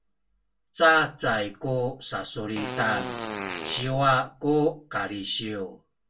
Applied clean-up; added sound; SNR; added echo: none; Fart; 7 dB; reverberation time 0.2 s.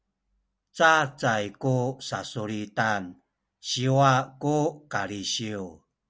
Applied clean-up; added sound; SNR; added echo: none; none; none; none.